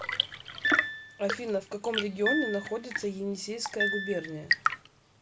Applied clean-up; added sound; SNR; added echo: none; Tap / Fill (with liquid) / Trickle, dribble / Chirp, tweet / Engine + Piano; -1 dB; none.